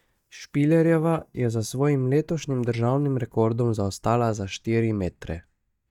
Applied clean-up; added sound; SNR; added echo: neural mask model DeepFilterNet 3.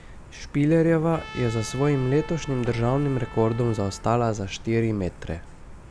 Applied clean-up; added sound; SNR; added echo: none; Trumpet + Truck; 15 dB; none.